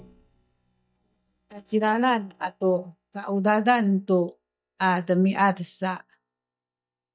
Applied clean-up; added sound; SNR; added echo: neural mask model DeepFilterNet 3.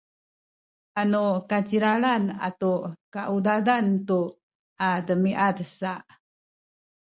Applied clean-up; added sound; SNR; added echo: none; none; none; none.